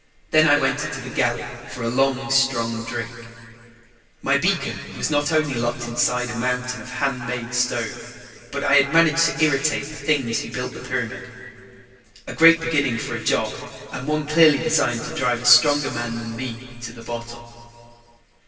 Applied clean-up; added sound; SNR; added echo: none; none; none; reverberation time 2.6 s.